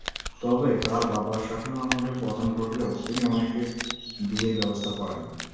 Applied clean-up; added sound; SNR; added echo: none; Crumpling, crinkling; 10 dB; reverberation time 1.0 s.